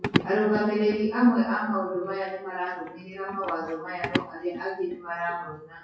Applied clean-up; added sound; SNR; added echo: classical method WPE with log-MMSE.